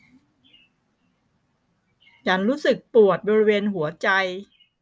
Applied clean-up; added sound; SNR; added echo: none; none; none; none.